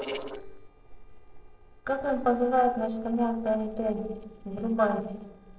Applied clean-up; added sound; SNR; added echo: neural separator model SepFormer DNS4.